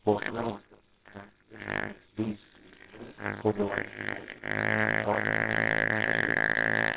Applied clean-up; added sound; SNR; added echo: neural separator model SepFormer WHAMR!.